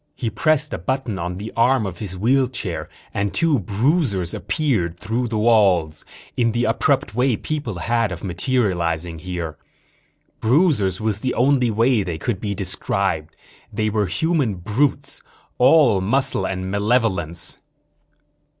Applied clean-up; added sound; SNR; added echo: none; none; none; none.